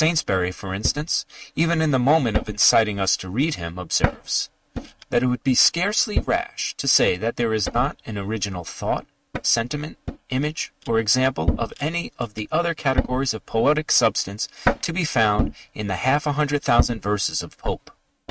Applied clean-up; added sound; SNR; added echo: neural mask model RNNoise.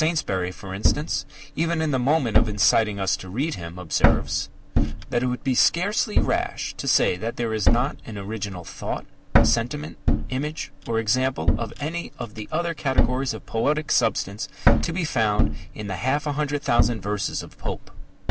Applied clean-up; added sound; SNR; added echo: none; Thump, thud; -1 dB; none.